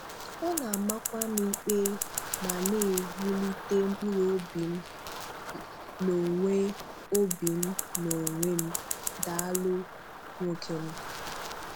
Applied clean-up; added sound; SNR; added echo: none; Wind + Scissors; 6 dB; none.